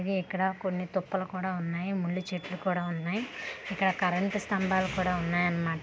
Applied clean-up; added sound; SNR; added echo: none; none; none; none.